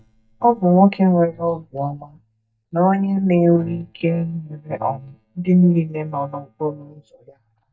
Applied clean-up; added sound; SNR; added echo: neural mask model DeepFilterNet 3.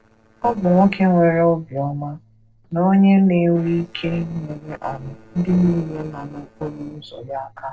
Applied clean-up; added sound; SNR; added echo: neural separator model SepFormer DNS4.